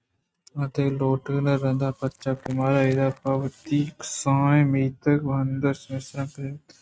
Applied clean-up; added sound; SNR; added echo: neural mask model RNNoise.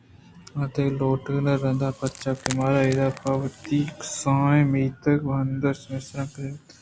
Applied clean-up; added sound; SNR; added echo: none; Wood; 17 dB; none.